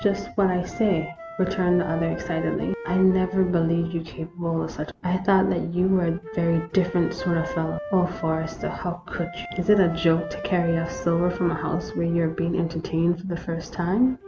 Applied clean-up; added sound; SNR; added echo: none; Wind instrument, woodwind instrument; 14 dB; none.